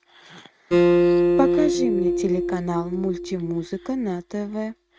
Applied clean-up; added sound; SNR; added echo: neural mask model RNNoise.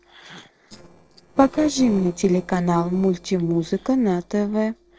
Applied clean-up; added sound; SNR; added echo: neural separator model SepFormer DNS4.